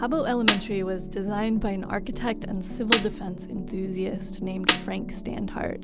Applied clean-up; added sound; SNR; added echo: none; Snare drum; -3 dB; none.